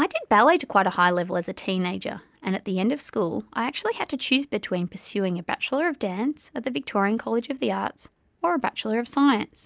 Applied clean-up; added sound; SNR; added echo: none; none; none; none.